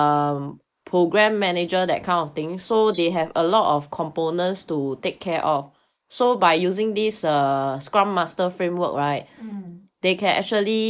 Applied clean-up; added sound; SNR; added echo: neural mask model Resemble Enhance denoiser.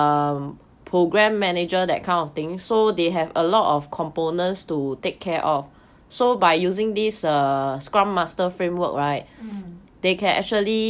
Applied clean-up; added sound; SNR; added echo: none; none; none; none.